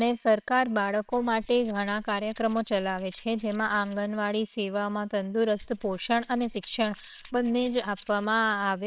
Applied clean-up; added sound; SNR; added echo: neural separator model SepFormer WHAMR!.